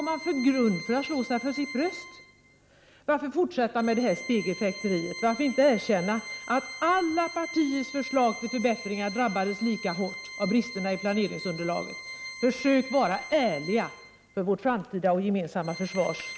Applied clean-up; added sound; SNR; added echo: none; Organ; 13 dB; none.